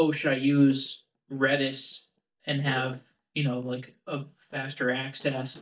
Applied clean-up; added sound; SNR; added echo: neural mask model DeepFilterNet 3.